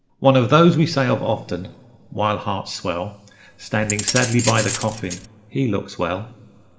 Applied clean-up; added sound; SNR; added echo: none; Keys jangling; 5 dB; reverberation time 3.0 s.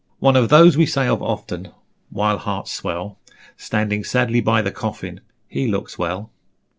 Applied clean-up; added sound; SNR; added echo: none; none; none; none.